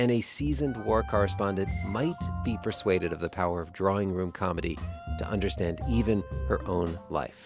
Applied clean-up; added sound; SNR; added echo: none; none; none; none.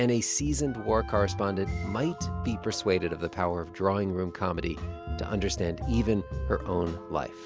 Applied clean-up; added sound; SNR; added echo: none; Wind instrument, woodwind instrument + Wind instrument, woodwind instrument; 19 dB; none.